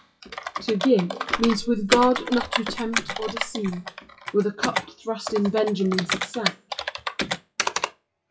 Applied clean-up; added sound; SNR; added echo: classical method WPE with log-MMSE.